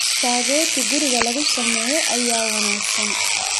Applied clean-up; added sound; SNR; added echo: none; Engine / Domestic sounds, home sounds; -4 dB; none.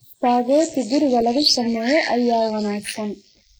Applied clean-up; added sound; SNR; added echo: neural mask model Resemble Enhance denoiser.